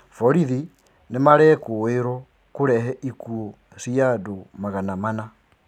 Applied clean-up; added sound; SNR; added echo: none; none; none; none.